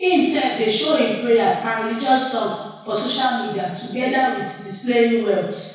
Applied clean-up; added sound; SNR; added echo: none; none; none; reverberation time 1.0 s.